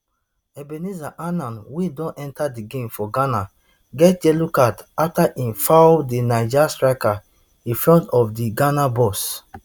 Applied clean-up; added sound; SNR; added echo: none; none; none; none.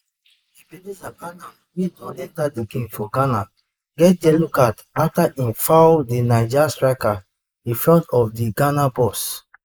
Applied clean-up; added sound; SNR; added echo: neural mask model Resemble Enhance denoiser.